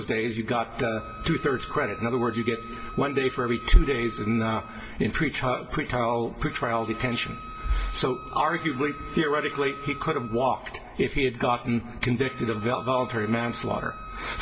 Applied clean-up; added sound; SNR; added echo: none; Wind instrument, woodwind instrument; 16 dB; reverberation time 0.2 s.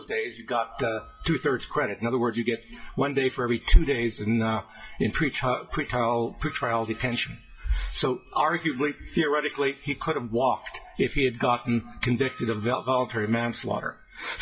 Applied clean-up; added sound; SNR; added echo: classical method WPE with log-MMSE.